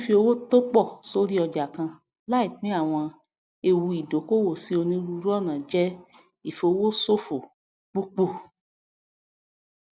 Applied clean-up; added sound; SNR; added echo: none; none; none; none.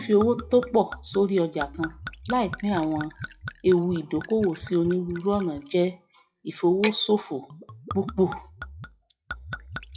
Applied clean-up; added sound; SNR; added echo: classical method WPE with log-MMSE.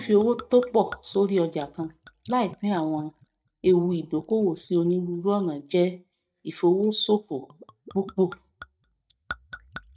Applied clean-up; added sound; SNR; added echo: neural mask model DeepFilterNet 3.